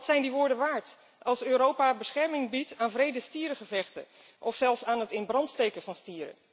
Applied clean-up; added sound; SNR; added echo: none; none; none; none.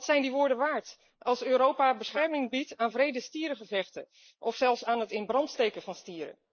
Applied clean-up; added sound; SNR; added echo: neural mask model Resemble Enhance denoiser.